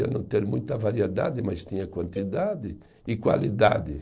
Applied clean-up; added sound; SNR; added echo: neural separator model SepFormer DNS4.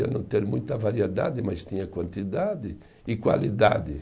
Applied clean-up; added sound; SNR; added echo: none; none; none; none.